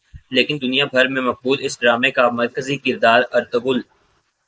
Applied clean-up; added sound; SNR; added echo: neural mask model Resemble Enhance denoiser.